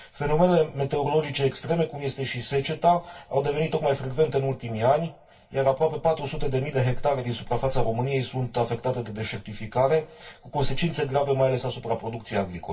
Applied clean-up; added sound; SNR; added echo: none; none; none; reverberation time 0.2 s.